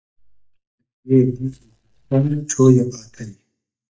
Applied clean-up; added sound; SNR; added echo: neural mask model DeepFilterNet 3.